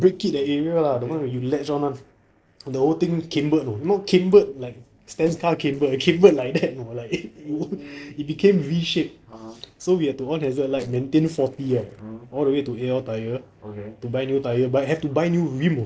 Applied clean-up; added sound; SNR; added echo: neural separator model SepFormer DNS4.